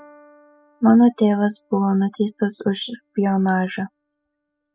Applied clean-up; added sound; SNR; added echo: classical method spectral subtraction.